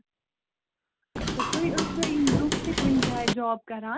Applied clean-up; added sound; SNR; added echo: none; Hammer / Wood; -2 dB; none.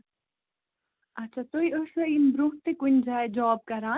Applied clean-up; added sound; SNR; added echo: none; none; none; none.